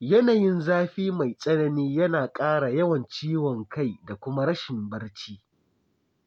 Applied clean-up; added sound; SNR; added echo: none; none; none; none.